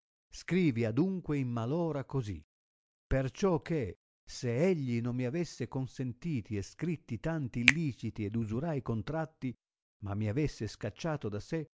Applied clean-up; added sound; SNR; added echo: none; Finger snapping; 3 dB; none.